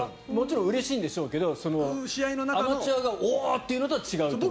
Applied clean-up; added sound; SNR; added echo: none; none; none; none.